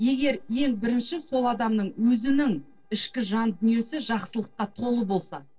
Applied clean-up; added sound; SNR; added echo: neural separator model SepFormer DNS4.